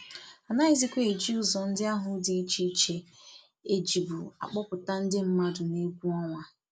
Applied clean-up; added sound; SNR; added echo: none; none; none; none.